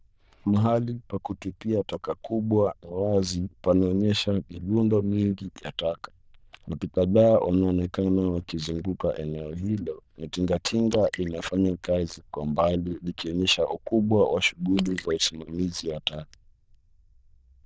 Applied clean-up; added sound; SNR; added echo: neural diffusion model UNIVERSE++.